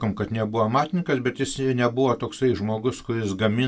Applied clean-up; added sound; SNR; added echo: none; none; none; none.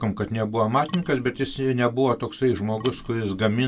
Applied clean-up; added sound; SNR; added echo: none; Wood; 14 dB; none.